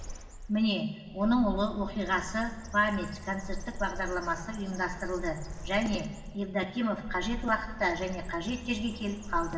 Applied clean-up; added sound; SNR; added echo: none; Bird; 9 dB; reverberation time 2.1 s.